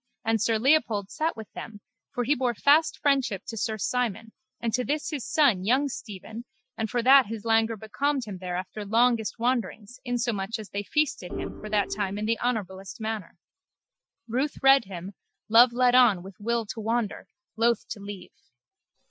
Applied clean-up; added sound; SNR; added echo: classical method Wiener filter.